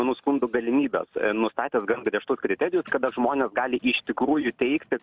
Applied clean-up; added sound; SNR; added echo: none; none; none; none.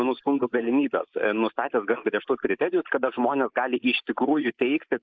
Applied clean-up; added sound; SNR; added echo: neural mask model Resemble Enhance denoiser.